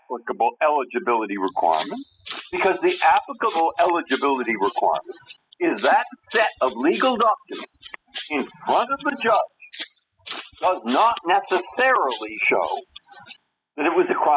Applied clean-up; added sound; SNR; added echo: classical method spectral subtraction.